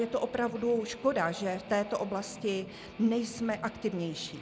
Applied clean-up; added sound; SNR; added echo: none; Guitar; 17 dB; none.